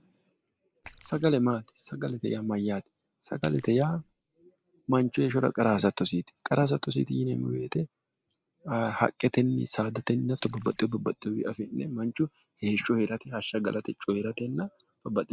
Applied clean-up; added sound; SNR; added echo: neural mask model Resemble Enhance denoiser.